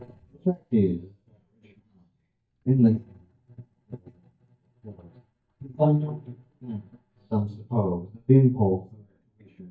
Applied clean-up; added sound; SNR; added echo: neural mask model DeepFilterNet 3.